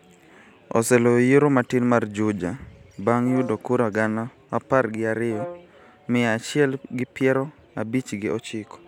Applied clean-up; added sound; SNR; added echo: none; Brass instrument; 16 dB; none.